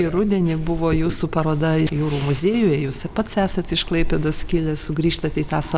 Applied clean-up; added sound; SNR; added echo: none; none; none; none.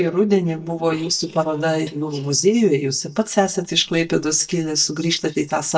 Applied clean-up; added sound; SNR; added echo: neural mask model DeepFilterNet 3.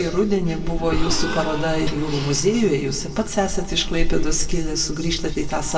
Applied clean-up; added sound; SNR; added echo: none; Gasp; 15 dB; reverberation time 1.0 s.